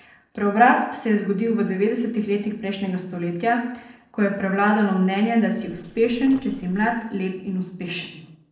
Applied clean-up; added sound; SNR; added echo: neural separator model SepFormer DNS4.